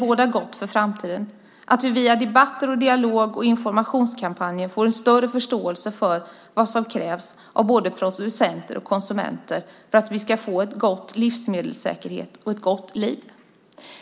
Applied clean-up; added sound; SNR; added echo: none; none; none; none.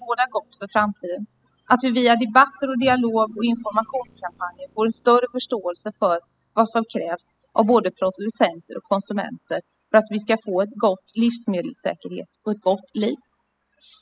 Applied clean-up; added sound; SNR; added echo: classical method spectral subtraction.